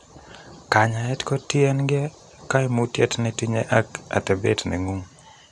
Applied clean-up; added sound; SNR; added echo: none; none; none; none.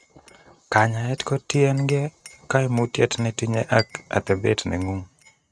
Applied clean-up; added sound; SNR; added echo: neural mask model RNNoise.